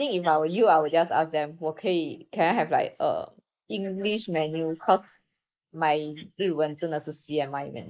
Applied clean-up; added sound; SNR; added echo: neural mask model Resemble Enhance denoiser.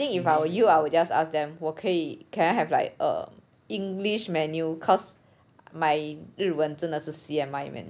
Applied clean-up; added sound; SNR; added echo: none; none; none; none.